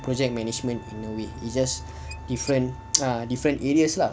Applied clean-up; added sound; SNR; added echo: none; Wind instrument, woodwind instrument + Squeak / Dishes, pots, and pans; 19 dB; none.